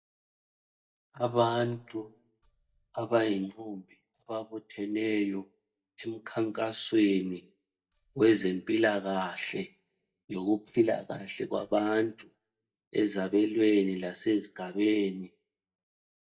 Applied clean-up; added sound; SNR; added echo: neural mask model DeepFilterNet 3.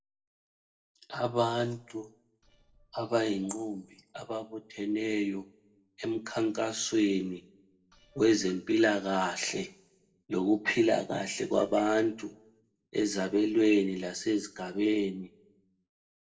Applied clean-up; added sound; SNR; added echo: neural separator model SepFormer DNS4.